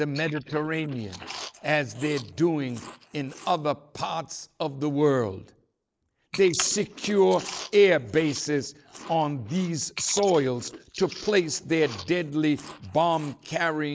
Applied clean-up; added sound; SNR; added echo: neural mask model Resemble Enhance denoiser.